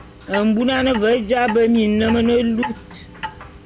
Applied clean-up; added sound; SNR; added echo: none; Clock; 13 dB; none.